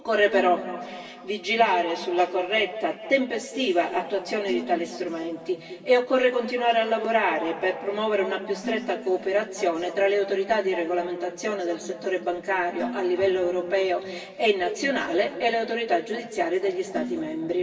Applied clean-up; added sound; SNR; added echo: none; Dishes, pots, and pans; 18 dB; reverberation time 2.4 s.